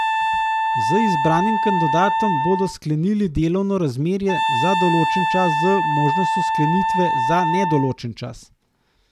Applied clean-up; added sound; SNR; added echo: none; Wind instrument, woodwind instrument; 0 dB; none.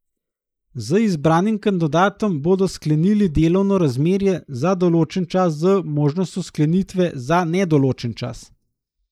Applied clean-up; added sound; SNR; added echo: neural mask model Resemble Enhance denoiser.